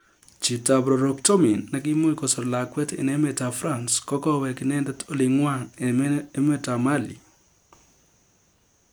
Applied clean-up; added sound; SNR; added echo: none; none; none; none.